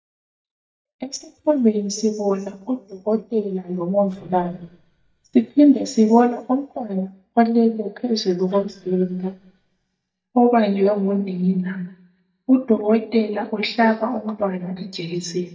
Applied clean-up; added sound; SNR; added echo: neural mask model DeepFilterNet 3.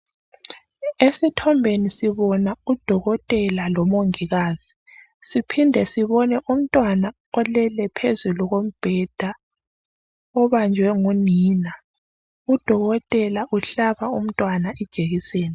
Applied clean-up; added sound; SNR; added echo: none; none; none; none.